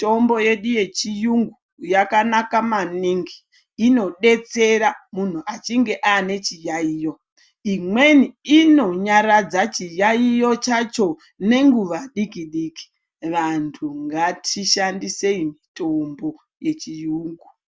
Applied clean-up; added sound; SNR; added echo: none; none; none; none.